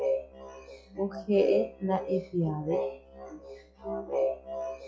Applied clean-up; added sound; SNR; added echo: classical method log-MMSE.